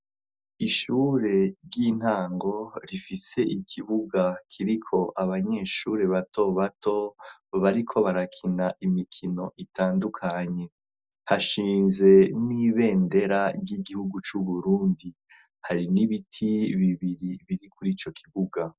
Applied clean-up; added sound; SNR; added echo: none; none; none; none.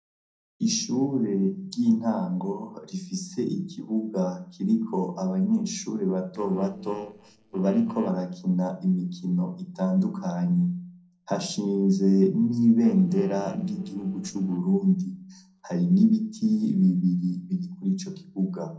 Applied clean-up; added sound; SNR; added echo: neural separator model SepFormer DNS4.